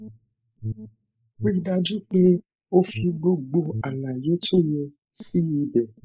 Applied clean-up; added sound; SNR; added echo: neural mask model Resemble Enhance denoiser.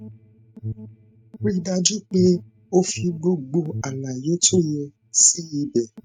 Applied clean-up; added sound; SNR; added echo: neural mask model RNNoise.